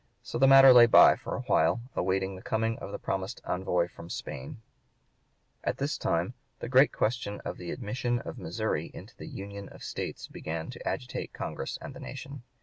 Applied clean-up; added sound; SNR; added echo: none; none; none; none.